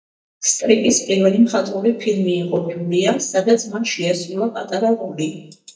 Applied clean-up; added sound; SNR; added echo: neural mask model DeepFilterNet 3.